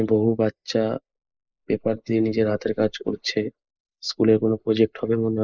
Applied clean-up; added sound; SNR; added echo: neural mask model Resemble Enhance denoiser.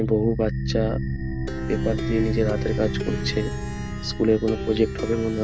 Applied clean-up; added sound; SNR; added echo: none; Plucked string instrument; 2 dB; none.